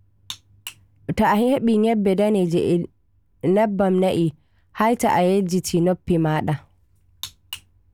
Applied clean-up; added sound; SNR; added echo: none; none; none; none.